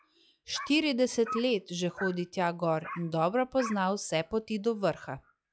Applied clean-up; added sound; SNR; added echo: classical method log-MMSE.